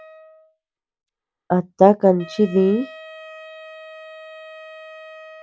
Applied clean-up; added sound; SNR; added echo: none; Wind instrument, woodwind instrument; 19 dB; none.